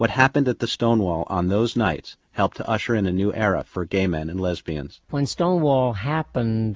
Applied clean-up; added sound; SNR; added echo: none; none; none; none.